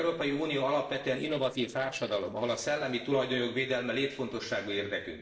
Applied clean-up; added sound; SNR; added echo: neural separator model SepFormer DNS4.